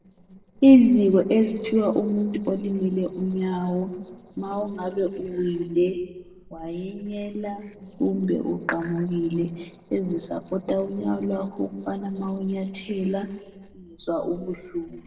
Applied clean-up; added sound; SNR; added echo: neural separator model SepFormer DNS4.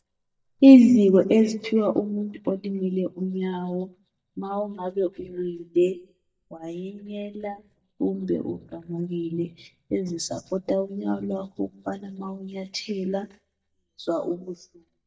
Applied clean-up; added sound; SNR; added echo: neural mask model DeepFilterNet 3.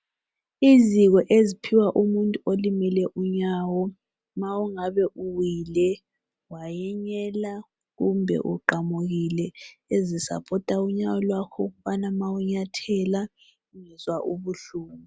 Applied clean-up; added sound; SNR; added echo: none; none; none; none.